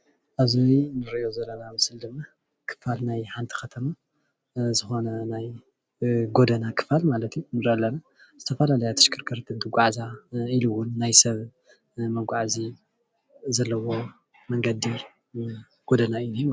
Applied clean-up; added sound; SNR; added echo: none; none; none; none.